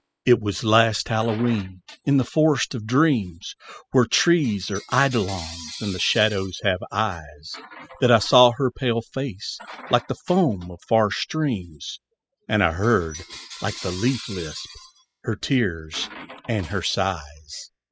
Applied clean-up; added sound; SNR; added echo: classical method spectral subtraction.